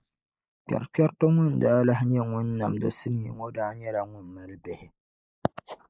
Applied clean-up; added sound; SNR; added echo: neural mask model Resemble Enhance denoiser.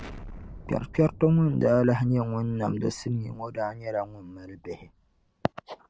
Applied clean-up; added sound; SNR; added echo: none; Explosion; 19 dB; none.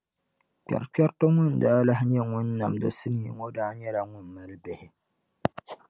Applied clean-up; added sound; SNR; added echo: none; none; none; none.